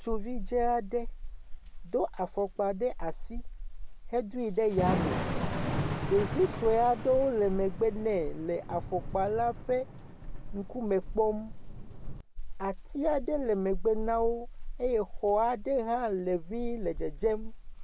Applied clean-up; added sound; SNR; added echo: none; Thunder / Rain; 4 dB; none.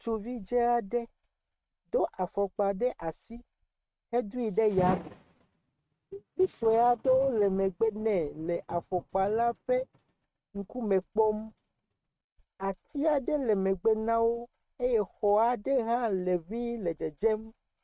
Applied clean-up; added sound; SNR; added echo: neural mask model RNNoise.